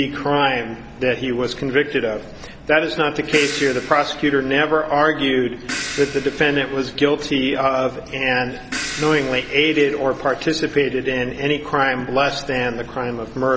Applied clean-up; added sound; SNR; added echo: none; Crash cymbal; 13 dB; none.